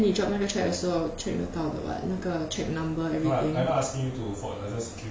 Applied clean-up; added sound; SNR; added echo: none; none; none; none.